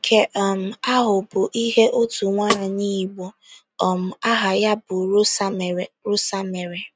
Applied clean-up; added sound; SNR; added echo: neural mask model RNNoise.